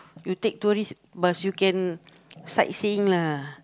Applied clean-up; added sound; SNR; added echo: none; none; none; none.